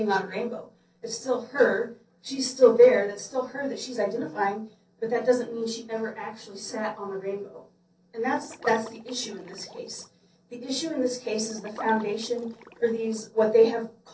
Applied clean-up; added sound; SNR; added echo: neural separator model SepFormer DNS4.